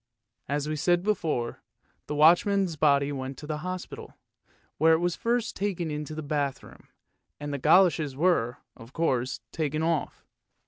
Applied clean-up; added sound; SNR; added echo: none; none; none; none.